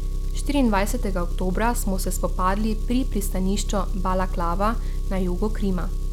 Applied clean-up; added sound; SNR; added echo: none; Engine; -2 dB; none.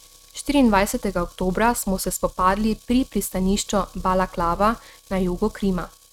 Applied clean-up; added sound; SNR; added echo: neural mask model RNNoise.